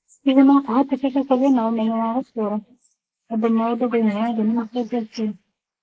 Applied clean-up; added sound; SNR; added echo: neural mask model Resemble Enhance denoiser.